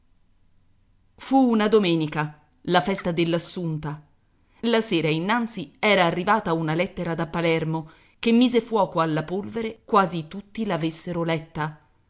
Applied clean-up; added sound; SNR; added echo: none; none; none; none.